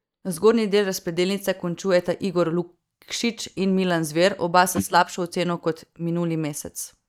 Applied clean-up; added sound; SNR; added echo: neural mask model DeepFilterNet 3.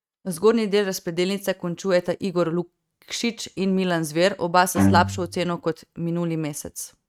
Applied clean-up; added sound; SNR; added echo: neural mask model RNNoise.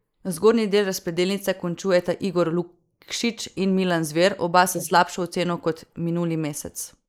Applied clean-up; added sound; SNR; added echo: neural mask model Resemble Enhance denoiser.